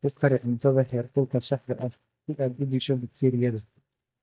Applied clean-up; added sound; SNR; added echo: neural mask model DeepFilterNet 3.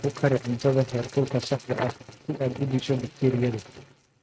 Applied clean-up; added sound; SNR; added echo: neural mask model RNNoise.